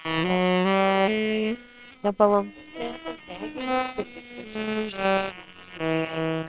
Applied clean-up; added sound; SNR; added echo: neural separator model SepFormer WHAMR!.